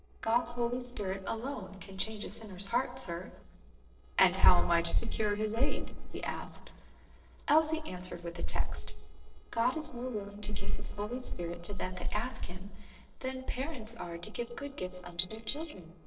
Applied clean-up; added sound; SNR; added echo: neural separator model SepFormer DNS4.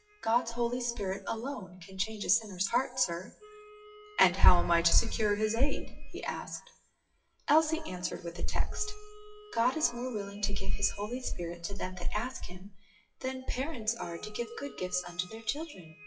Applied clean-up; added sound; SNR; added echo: classical method WPE with log-MMSE.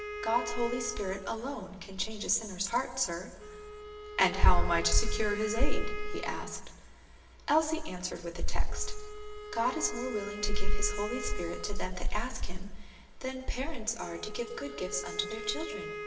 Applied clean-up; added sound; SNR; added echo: none; Wind instrument, woodwind instrument; 14 dB; reverberation time 1.2 s.